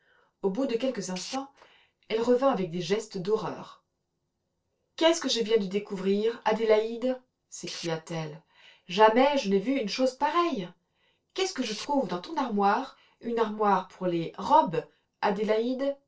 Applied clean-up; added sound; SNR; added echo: neural separator model SepFormer DNS4.